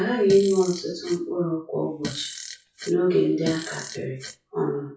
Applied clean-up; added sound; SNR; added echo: classical method WPE with log-MMSE.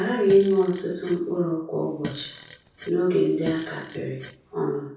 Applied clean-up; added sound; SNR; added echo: none; Fart; 14 dB; reverberation time 0.6 s.